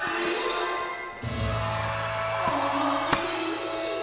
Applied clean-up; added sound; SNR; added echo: none; Writing; 13 dB; reverberation time 1.9 s.